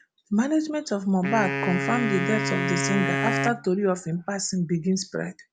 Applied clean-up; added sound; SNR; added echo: none; Wind instrument, woodwind instrument; 3 dB; none.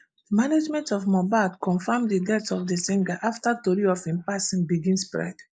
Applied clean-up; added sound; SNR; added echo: neural mask model Resemble Enhance denoiser.